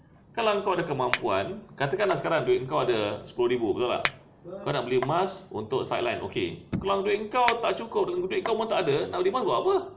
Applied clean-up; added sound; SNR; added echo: none; Chink, clink; 13 dB; none.